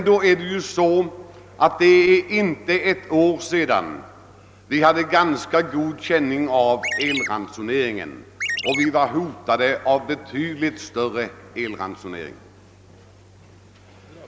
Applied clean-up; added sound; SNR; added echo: none; Chirp, tweet; 4 dB; none.